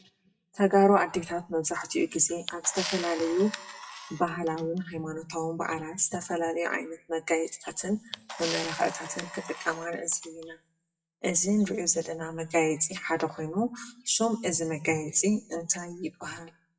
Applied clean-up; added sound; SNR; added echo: classical method WPE with log-MMSE.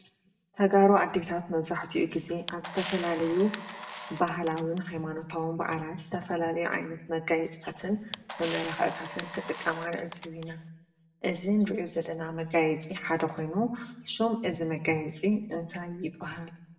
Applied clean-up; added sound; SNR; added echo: none; Camera; 10 dB; reverberation time 0.6 s.